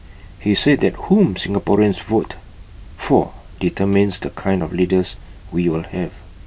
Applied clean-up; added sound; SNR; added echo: none; none; none; none.